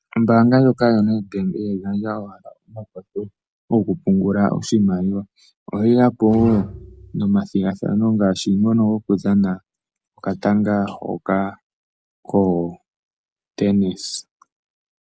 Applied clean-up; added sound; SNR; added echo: none; Bowed string instrument; 11 dB; none.